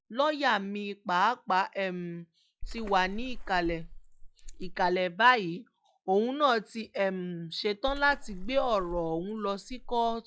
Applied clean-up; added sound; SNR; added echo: classical method log-MMSE.